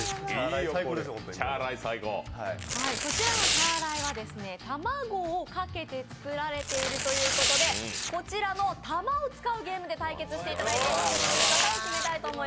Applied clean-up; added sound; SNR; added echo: none; Tearing; 1 dB; none.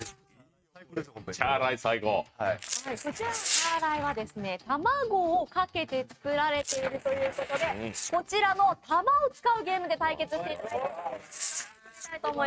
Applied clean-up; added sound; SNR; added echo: neural mask model RNNoise.